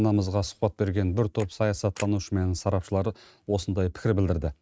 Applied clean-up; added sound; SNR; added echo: neural mask model RNNoise.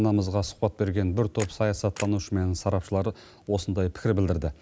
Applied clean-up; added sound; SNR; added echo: none; Camera; 19 dB; none.